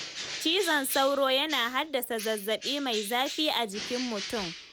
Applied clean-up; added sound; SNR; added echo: none; Bird; 11 dB; none.